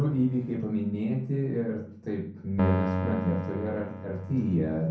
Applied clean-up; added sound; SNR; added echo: none; Keyboard (musical); 6 dB; reverberation time 0.6 s.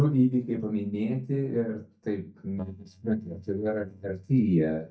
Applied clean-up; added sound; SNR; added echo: neural mask model DeepFilterNet 3.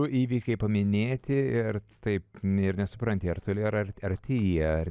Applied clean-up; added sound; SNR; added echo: none; none; none; none.